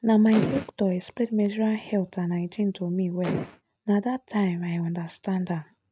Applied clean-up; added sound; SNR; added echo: neural mask model RNNoise.